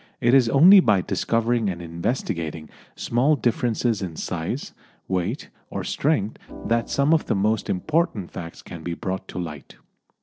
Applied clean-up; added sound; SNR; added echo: neural separator model SepFormer DNS4.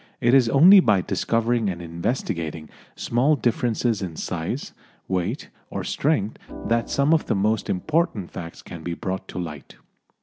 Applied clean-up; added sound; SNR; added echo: none; Organ; 18 dB; none.